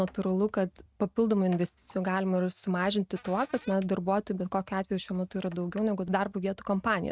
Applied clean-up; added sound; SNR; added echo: neural mask model RNNoise.